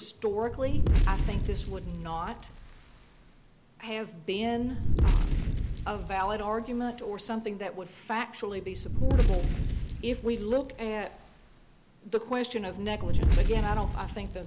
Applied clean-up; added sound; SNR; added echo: none; Fire; -5 dB; none.